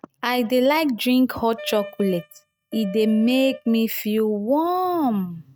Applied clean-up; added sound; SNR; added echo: neural mask model RNNoise.